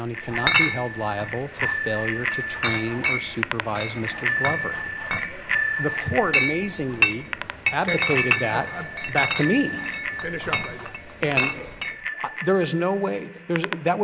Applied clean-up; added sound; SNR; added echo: none; Chatter / Chink, clink + Bicycle bell; -1 dB; none.